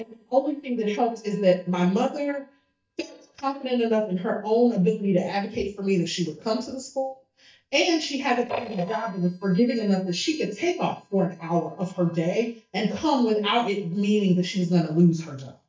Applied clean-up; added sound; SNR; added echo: neural mask model DeepFilterNet 3.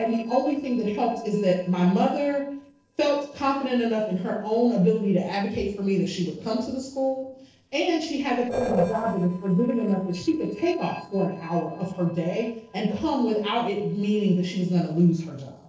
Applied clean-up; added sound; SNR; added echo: neural separator model SepFormer DNS4.